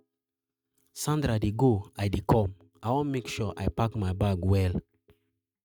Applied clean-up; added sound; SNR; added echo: neural mask model RNNoise.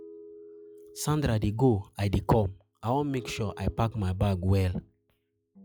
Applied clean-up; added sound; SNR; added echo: classical method log-MMSE.